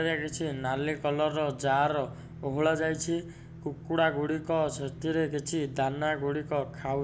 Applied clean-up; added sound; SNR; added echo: none; Guitar; 15 dB; none.